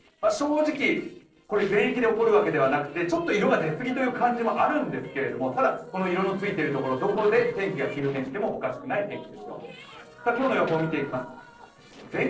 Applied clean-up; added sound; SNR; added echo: neural separator model SepFormer DNS4.